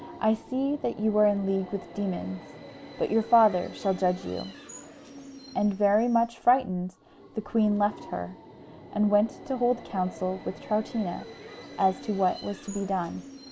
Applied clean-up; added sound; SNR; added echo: none; Subway, metro, underground; 17 dB; none.